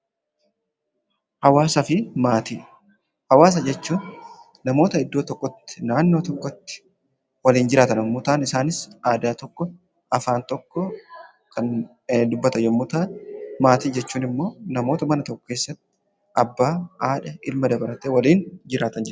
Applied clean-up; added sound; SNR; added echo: none; none; none; none.